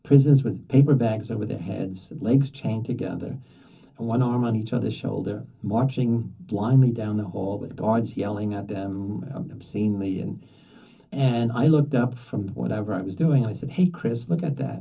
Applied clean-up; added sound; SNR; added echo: none; none; none; reverberation time 0.3 s.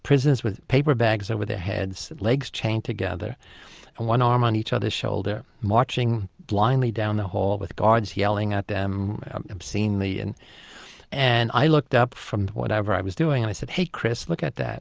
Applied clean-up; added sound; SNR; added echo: none; none; none; none.